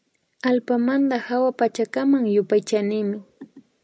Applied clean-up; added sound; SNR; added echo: none; none; none; none.